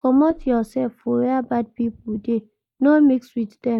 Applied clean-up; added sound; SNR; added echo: neural mask model DeepFilterNet 3.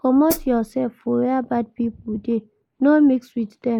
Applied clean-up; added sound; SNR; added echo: neural mask model Resemble Enhance denoiser.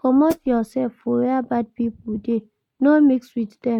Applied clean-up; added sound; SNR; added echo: neural mask model RNNoise.